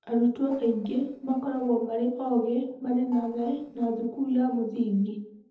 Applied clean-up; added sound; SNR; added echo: neural separator model SepFormer DNS4.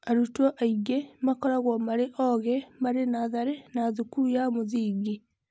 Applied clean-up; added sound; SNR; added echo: none; none; none; none.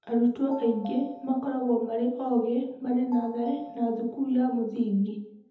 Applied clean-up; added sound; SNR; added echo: none; Telephone; 19 dB; reverberation time 0.7 s.